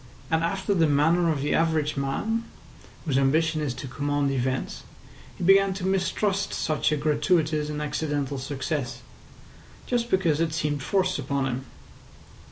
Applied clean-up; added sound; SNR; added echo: none; none; none; none.